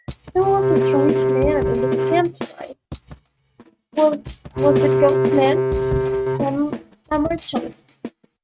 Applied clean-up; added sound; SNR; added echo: neural mask model RNNoise.